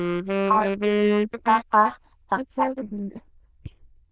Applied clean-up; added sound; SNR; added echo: neural diffusion model UNIVERSE++.